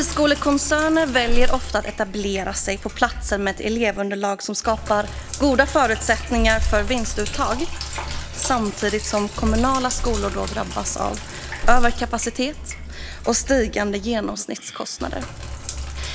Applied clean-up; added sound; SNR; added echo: none; Sink (filling or washing); 3 dB; none.